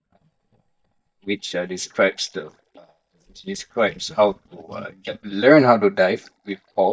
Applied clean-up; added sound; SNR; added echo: neural mask model DeepFilterNet 3.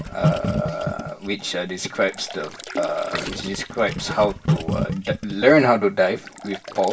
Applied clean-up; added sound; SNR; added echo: none; Gurgling; 6 dB; reverberation time 0.2 s.